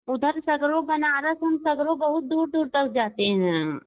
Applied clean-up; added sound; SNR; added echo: neural mask model DeepFilterNet 3.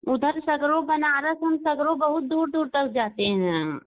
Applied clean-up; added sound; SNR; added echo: neural mask model Resemble Enhance denoiser.